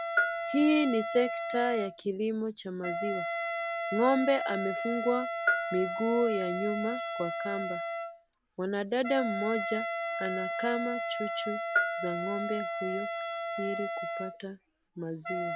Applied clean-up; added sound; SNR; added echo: none; Wind instrument, woodwind instrument + Bell; 2 dB; none.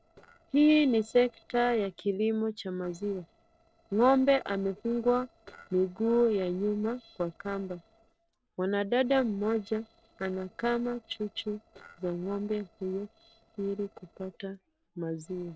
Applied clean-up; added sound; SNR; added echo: neural separator model SepFormer DNS4.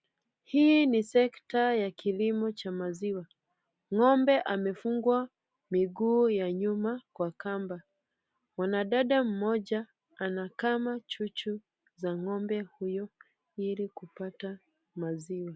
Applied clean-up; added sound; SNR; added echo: none; none; none; none.